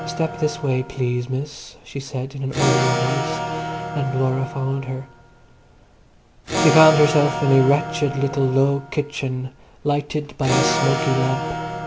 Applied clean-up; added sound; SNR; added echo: none; Electric guitar / Acoustic guitar; 5 dB; none.